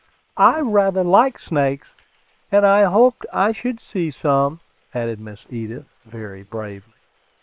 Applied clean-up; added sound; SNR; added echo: neural separator model SepFormer WHAM!.